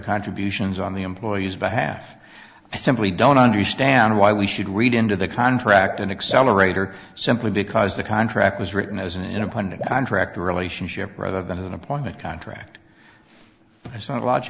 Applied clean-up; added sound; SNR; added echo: none; Water / Liquid; 17 dB; none.